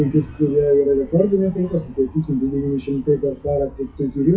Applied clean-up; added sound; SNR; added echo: classical method WPE with log-MMSE.